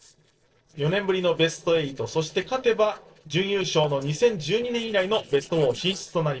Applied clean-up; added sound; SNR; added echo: neural separator model SepFormer DNS4.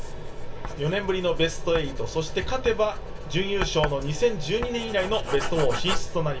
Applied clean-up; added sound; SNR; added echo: none; Writing; 3 dB; reverberation time 0.2 s.